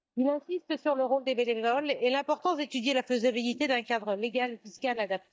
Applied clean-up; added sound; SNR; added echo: neural mask model DeepFilterNet 3.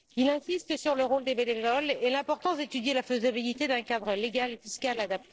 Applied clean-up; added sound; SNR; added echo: neural separator model SepFormer DNS4.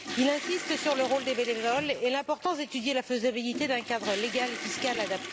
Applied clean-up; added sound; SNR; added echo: none; Toilet flush / Water; 9 dB; none.